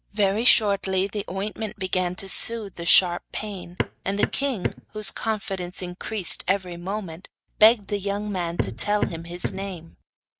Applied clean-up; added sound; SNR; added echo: neural mask model RNNoise.